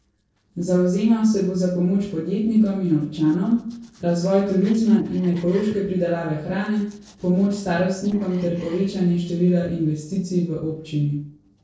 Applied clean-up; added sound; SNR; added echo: neural separator model SepFormer DNS4.